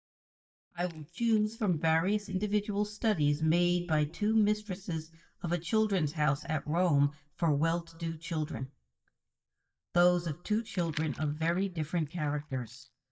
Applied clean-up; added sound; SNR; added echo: neural mask model DeepFilterNet 3.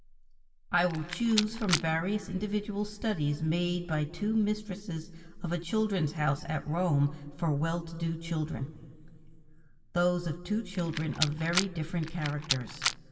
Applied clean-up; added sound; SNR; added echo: none; Rattle; 4 dB; reverberation time 2.6 s.